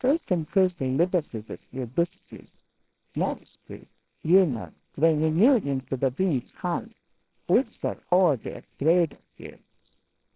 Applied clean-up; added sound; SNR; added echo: neural separator model SepFormer WHAMR!.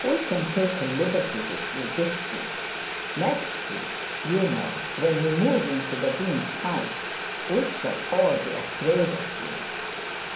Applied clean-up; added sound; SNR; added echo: none; Boiling; 5 dB; reverberation time 0.6 s.